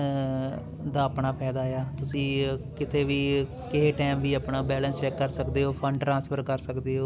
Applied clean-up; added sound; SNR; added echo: none; none; none; none.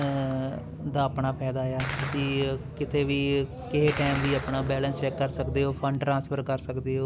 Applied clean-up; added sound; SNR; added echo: none; Gunshot, gunfire; 14 dB; none.